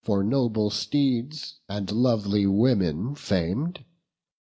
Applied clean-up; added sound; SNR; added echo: none; none; none; none.